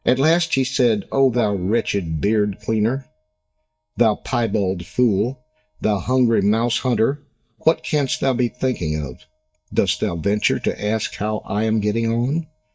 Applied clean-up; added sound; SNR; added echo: neural mask model DeepFilterNet 3.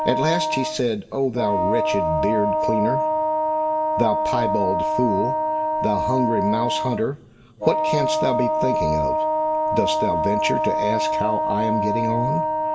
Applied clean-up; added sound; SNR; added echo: none; Wind instrument, woodwind instrument; -3 dB; reverberation time 1.2 s.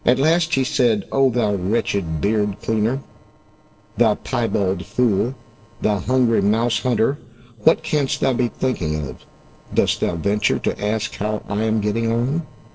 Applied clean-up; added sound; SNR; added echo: neural separator model SepFormer DNS4.